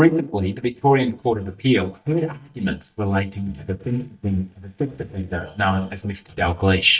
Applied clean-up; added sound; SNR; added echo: neural mask model DeepFilterNet 3.